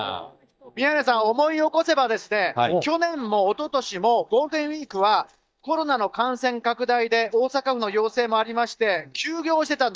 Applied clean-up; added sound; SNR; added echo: neural mask model DeepFilterNet 3.